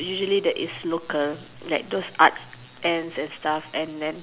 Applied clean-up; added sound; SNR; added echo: none; none; none; none.